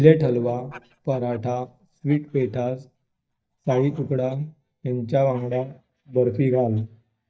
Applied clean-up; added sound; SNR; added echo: neural mask model DeepFilterNet 3.